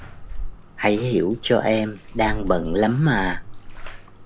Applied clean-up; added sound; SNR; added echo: none; Bathtub (filling or washing); 8 dB; none.